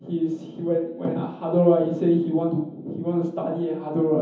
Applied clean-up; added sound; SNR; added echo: none; none; none; reverberation time 0.7 s.